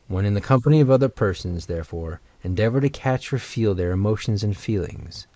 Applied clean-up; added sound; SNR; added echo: neural mask model Resemble Enhance denoiser.